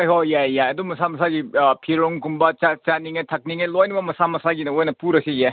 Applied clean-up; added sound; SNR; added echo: none; none; none; none.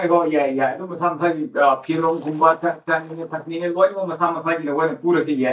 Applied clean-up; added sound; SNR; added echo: neural mask model DeepFilterNet 3.